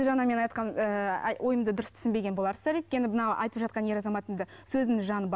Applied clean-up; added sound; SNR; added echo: none; none; none; none.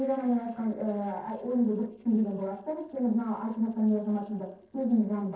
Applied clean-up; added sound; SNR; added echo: neural separator model SepFormer DNS4.